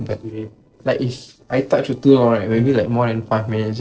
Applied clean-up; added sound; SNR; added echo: neural separator model SepFormer DNS4.